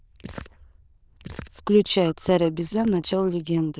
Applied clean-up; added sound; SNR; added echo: neural diffusion model UNIVERSE++.